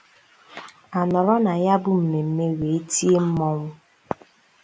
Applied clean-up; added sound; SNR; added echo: none; none; none; none.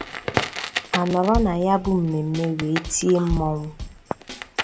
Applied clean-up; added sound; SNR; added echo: none; Crackle + Drum kit; 6 dB; none.